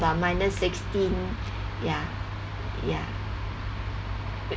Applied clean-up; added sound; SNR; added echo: none; none; none; none.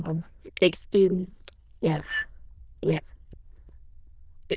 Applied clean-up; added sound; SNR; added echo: neural diffusion model UNIVERSE++.